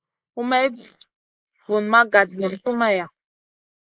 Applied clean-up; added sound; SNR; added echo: neural mask model Resemble Enhance denoiser.